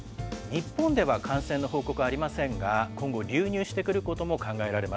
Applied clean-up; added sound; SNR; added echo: none; Bowed string instrument; 19 dB; none.